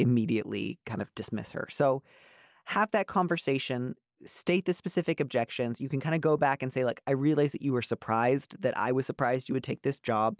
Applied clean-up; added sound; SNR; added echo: none; none; none; none.